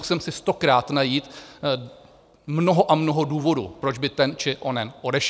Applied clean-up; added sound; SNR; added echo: none; none; none; none.